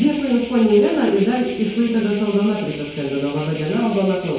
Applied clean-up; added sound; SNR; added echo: none; Cricket; 18 dB; reverberation time 0.9 s.